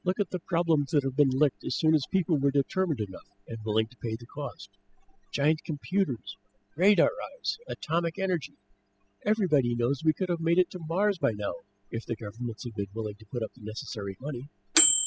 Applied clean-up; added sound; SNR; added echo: classical method spectral subtraction.